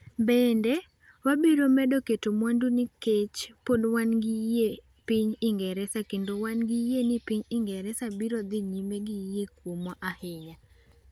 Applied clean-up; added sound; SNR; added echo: none; none; none; none.